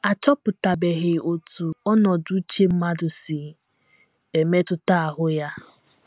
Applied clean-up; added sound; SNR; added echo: none; none; none; none.